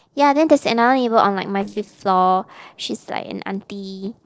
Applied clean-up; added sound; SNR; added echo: neural separator model SepFormer DNS4.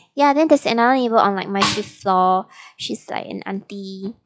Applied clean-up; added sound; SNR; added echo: classical method log-MMSE.